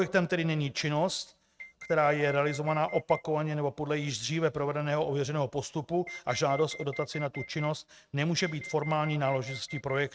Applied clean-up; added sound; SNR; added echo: neural mask model RNNoise.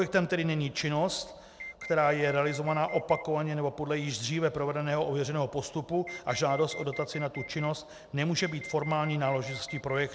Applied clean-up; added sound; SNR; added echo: none; Alarm; 13 dB; none.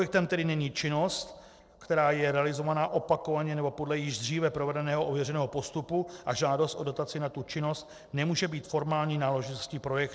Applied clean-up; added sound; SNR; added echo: neural separator model SepFormer DNS4.